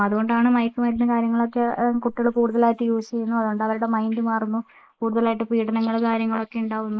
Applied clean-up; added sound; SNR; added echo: neural mask model Resemble Enhance denoiser.